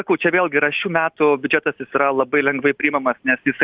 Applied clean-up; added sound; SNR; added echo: none; none; none; none.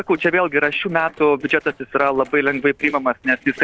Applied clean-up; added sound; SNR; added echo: neural separator model SepFormer DNS4.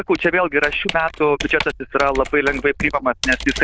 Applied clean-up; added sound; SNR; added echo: neural diffusion model UNIVERSE++.